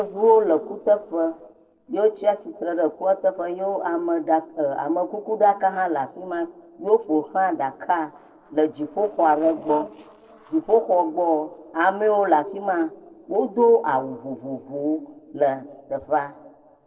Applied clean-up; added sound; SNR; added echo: neural separator model SepFormer DNS4.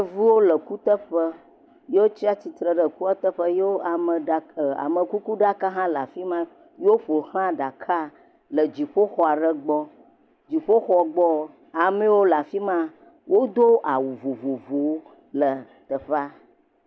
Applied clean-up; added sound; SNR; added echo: none; none; none; none.